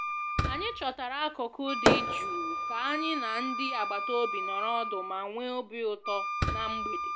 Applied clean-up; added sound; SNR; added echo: none; Fireworks + Wind instrument, woodwind instrument; -2 dB; none.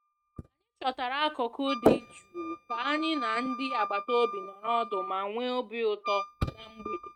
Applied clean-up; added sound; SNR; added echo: neural mask model RNNoise.